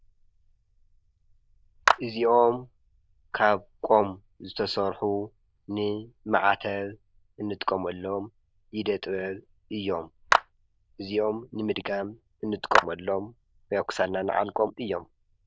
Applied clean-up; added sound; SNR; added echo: neural diffusion model UNIVERSE++.